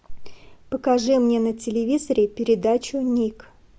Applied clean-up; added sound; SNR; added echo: none; none; none; none.